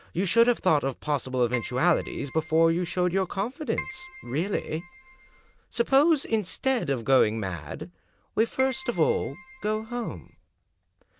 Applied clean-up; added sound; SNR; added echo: none; Keyboard (musical); 15 dB; none.